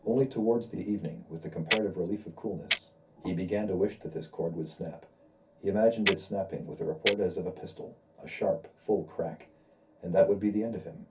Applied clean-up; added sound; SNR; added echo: none; Clock; 2 dB; reverberation time 0.3 s.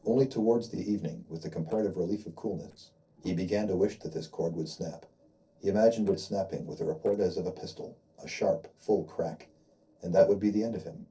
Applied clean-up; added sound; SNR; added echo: neural separator model SepFormer DNS4.